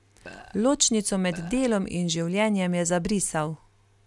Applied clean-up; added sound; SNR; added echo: none; Burping, eructation; 20 dB; none.